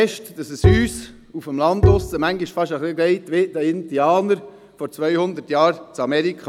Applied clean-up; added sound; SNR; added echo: none; Bowed string instrument; -3 dB; none.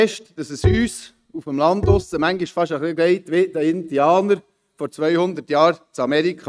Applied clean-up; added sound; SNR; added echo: neural mask model RNNoise.